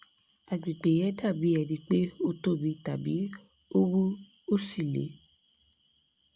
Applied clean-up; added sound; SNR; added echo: none; none; none; none.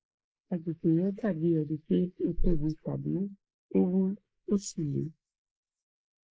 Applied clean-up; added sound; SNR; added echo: neural mask model Resemble Enhance denoiser.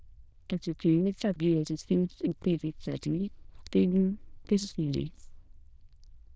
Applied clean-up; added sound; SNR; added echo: neural diffusion model UNIVERSE++.